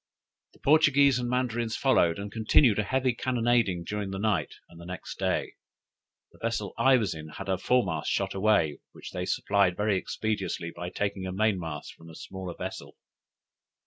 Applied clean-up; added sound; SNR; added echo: none; none; none; none.